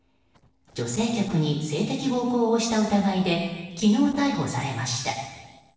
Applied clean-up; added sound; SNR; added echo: neural separator model SepFormer DNS4.